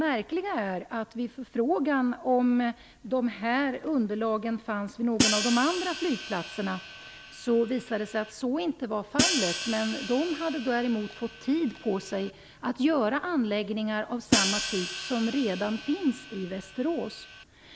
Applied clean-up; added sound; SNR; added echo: none; Hi-hat; 4 dB; none.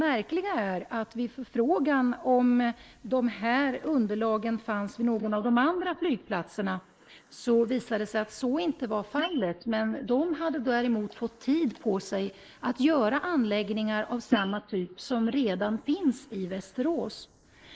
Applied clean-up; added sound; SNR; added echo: neural mask model Resemble Enhance denoiser.